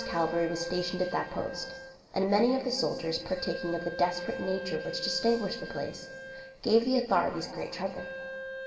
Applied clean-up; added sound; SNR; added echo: none; Wind instrument, woodwind instrument; 11 dB; reverberation time 1.9 s.